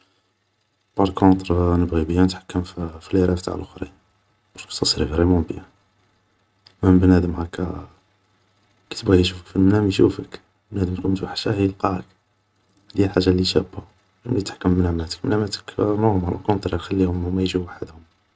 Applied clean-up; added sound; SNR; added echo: none; none; none; none.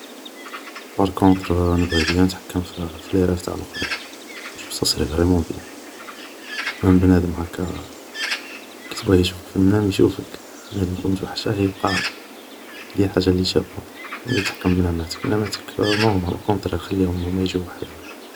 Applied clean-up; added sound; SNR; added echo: none; Bird; 11 dB; none.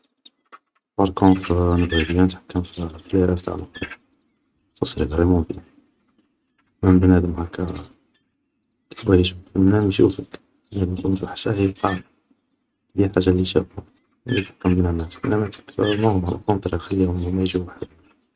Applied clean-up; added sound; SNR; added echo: neural mask model RNNoise.